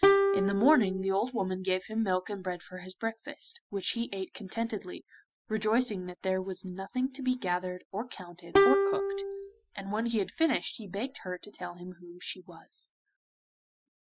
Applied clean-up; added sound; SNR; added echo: classical method Wiener filter.